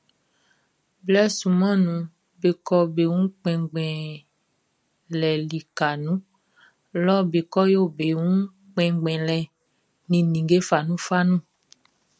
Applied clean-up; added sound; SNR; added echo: none; none; none; none.